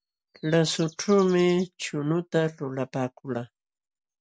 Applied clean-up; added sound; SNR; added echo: none; none; none; none.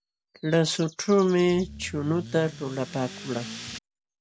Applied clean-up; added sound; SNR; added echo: none; Accelerating, revving, vroom / Car; 14 dB; none.